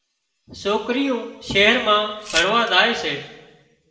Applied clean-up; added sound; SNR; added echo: none; Glass; 11 dB; reverberation time 1.0 s.